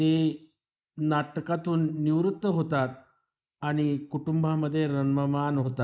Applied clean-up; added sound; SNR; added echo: neural mask model Resemble Enhance denoiser.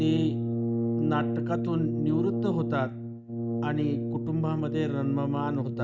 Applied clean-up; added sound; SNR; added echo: neural mask model RNNoise.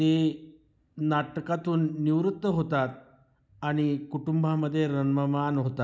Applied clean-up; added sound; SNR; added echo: none; none; none; none.